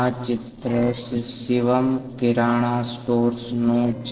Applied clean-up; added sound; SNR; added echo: neural separator model SepFormer DNS4.